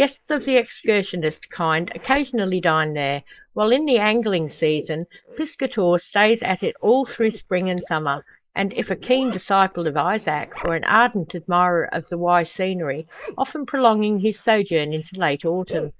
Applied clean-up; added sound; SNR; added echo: neural mask model Resemble Enhance denoiser.